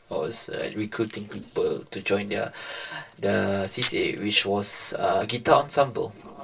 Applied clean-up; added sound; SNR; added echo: neural separator model SepFormer DNS4.